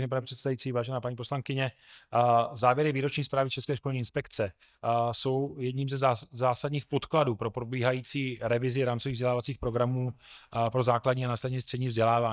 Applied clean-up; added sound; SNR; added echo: neural mask model DeepFilterNet 3.